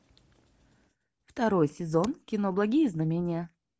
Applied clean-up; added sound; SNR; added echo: none; none; none; none.